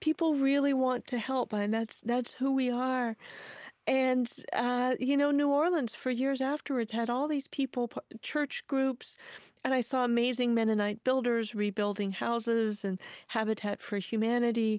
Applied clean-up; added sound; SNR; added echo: none; none; none; none.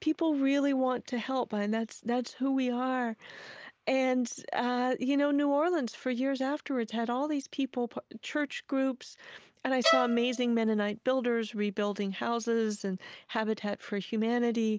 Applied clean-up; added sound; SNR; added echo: none; Bowed string instrument; 3 dB; none.